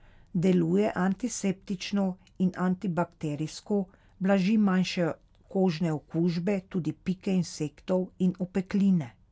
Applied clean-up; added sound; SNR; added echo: none; none; none; none.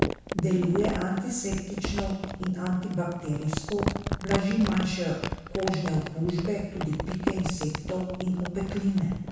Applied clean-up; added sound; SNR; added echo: none; Crumpling, crinkling; 5 dB; reverberation time 1.0 s.